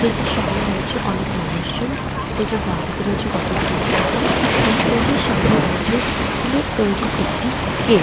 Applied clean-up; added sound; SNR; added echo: none; Waves, surf; -3 dB; none.